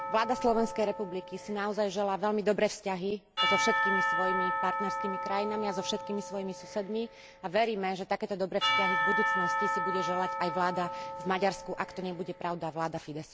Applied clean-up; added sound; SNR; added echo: none; Church bell / Percussion; 2 dB; none.